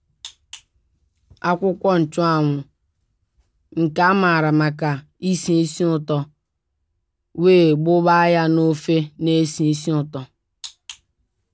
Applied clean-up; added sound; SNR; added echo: none; none; none; none.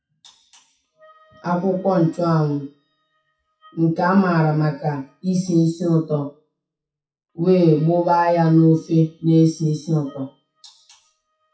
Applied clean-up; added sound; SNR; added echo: classical method WPE with log-MMSE.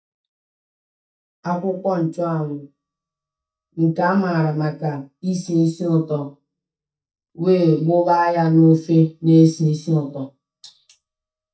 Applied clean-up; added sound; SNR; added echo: neural mask model DeepFilterNet 3.